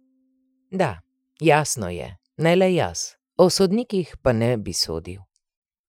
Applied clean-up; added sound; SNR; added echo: classical method Wiener filter.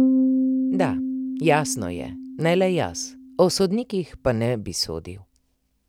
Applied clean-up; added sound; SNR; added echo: none; Piano; 2 dB; none.